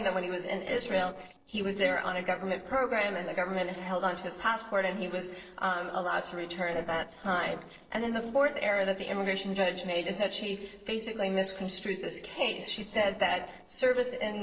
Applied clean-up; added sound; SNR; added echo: neural separator model SepFormer DNS4.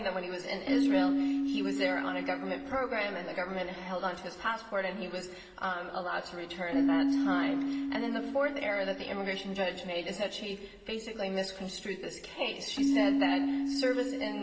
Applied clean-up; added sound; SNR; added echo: none; Keyboard (musical); -1 dB; reverberation time 1.8 s.